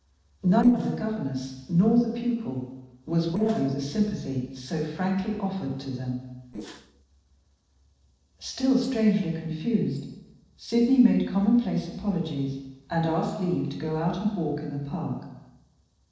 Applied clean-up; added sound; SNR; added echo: neural separator model SepFormer DNS4.